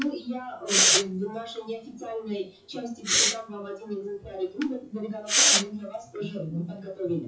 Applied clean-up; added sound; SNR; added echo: classical method WPE with log-MMSE.